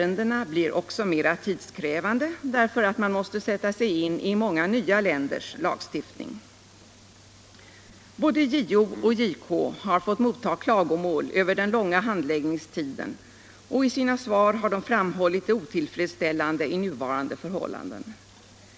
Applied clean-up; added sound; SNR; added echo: none; none; none; none.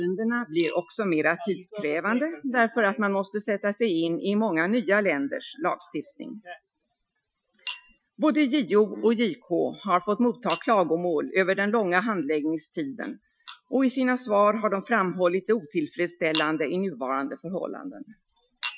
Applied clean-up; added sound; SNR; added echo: classical method Wiener filter.